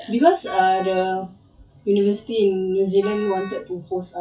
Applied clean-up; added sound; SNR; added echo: classical method WPE with log-MMSE.